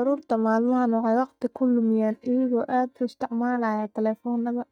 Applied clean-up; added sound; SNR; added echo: neural mask model DeepFilterNet 3.